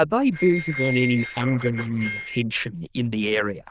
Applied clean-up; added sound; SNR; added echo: neural diffusion model UNIVERSE++.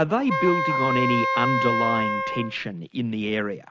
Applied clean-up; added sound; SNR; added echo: none; Wind instrument, woodwind instrument; -1 dB; none.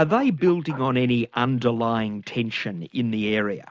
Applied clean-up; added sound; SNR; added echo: none; none; none; none.